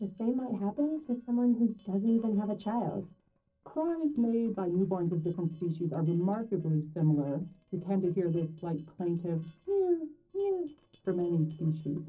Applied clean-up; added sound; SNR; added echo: neural separator model SepFormer DNS4.